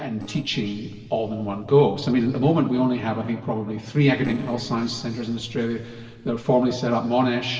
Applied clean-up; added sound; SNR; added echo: neural separator model SepFormer DNS4.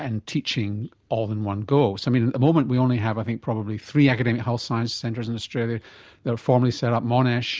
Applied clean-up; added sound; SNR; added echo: none; none; none; none.